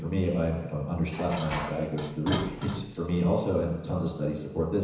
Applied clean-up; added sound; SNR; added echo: none; Dishes, pots, and pans; 10 dB; reverberation time 1.0 s.